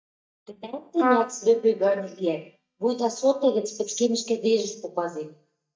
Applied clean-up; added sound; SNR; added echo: neural mask model DeepFilterNet 3.